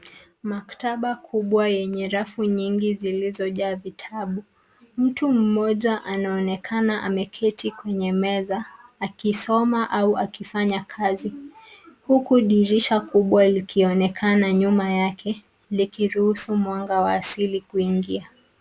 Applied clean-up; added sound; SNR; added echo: none; none; none; none.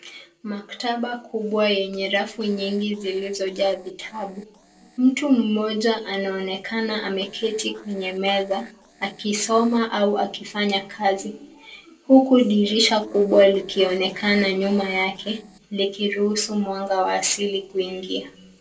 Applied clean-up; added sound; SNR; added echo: neural separator model SepFormer DNS4.